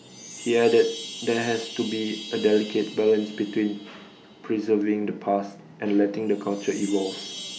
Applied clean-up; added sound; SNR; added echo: none; Chime; 15 dB; none.